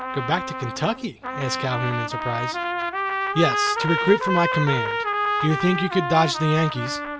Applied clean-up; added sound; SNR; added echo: none; Trumpet; 2 dB; none.